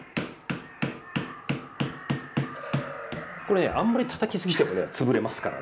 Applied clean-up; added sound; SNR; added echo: none; Crow; 14 dB; none.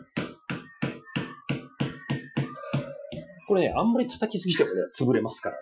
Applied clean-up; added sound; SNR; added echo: classical method Wiener filter.